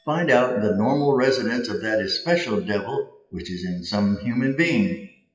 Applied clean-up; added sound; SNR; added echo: classical method WPE with log-MMSE.